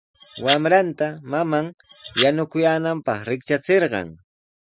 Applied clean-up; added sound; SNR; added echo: none; Domestic sounds, home sounds; 6 dB; none.